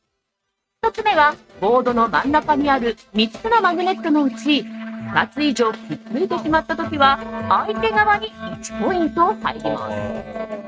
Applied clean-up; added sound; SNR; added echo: neural mask model RNNoise.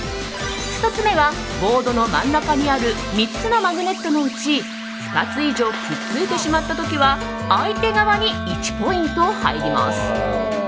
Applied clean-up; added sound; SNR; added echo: none; Wind instrument, woodwind instrument; 10 dB; none.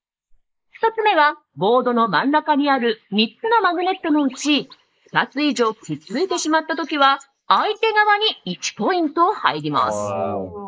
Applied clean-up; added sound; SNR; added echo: neural mask model Resemble Enhance denoiser.